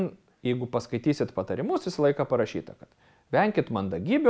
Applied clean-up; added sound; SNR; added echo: none; none; none; none.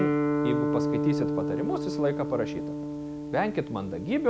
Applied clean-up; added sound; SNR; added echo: none; Guitar; -1 dB; none.